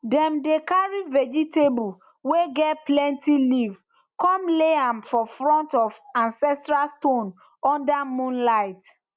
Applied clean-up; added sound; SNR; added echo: none; none; none; none.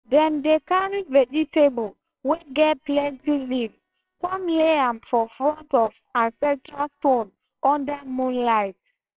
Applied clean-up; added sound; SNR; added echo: neural separator model SepFormer WHAMR!.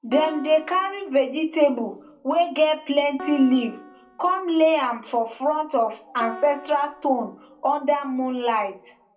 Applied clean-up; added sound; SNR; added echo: none; Piano; 20 dB; reverberation time 0.2 s.